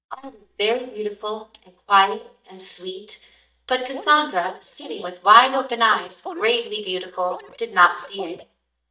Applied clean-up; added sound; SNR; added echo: neural mask model DeepFilterNet 3.